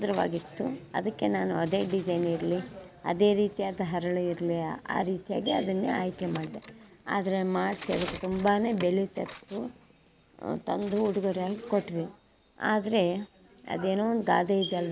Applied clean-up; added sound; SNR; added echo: none; Bird; 19 dB; none.